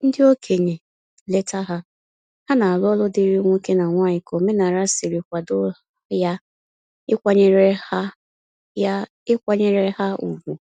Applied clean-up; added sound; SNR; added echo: none; none; none; none.